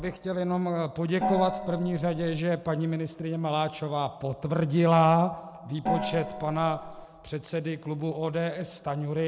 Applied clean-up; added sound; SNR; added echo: none; Gong; 5 dB; none.